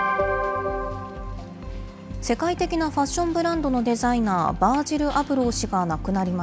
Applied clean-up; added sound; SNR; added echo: none; none; none; none.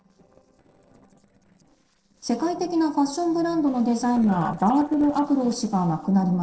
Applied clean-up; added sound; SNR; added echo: neural separator model SepFormer DNS4.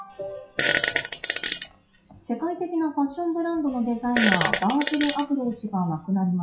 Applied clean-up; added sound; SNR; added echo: classical method WPE with log-MMSE.